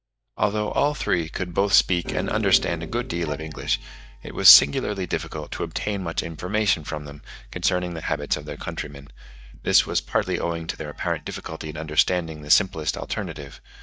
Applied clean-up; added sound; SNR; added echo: neural mask model DeepFilterNet 3.